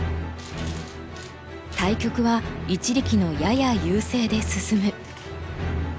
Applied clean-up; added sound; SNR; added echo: none; none; none; none.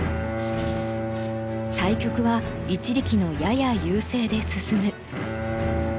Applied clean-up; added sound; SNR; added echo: none; Bowed string instrument; 5 dB; none.